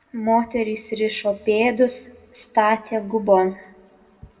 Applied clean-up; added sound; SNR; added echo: none; none; none; reverberation time 0.6 s.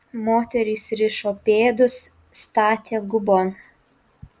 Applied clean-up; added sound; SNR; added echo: none; none; none; none.